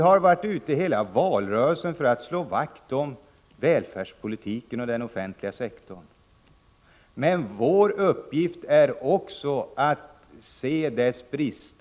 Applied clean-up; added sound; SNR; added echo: none; none; none; none.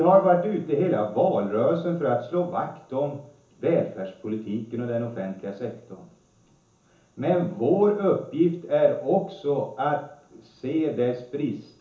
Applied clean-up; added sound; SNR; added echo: none; none; none; reverberation time 0.7 s.